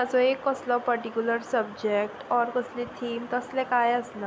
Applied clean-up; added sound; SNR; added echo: none; none; none; none.